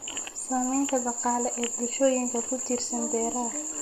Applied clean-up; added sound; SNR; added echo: none; none; none; none.